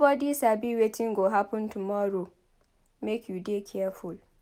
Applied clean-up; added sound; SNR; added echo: none; none; none; none.